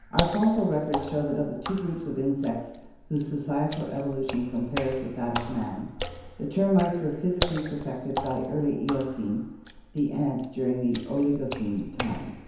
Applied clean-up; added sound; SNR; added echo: none; Water / Splash, splatter; 9 dB; reverberation time 0.9 s.